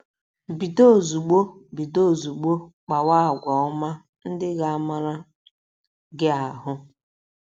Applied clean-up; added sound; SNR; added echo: none; none; none; none.